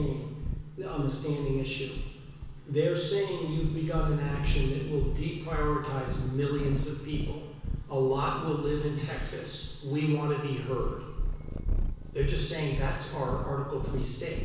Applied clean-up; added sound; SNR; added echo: none; Purr; 3 dB; reverberation time 1.1 s.